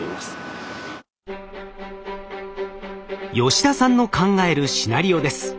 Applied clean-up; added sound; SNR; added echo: none; none; none; none.